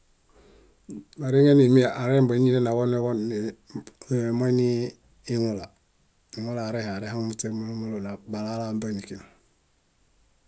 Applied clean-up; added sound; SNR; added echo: none; none; none; none.